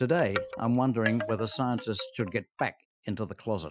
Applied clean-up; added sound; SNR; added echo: classical method Wiener filter.